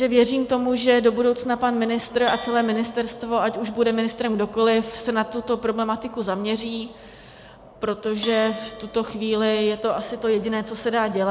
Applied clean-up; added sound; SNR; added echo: none; Bell; 19 dB; none.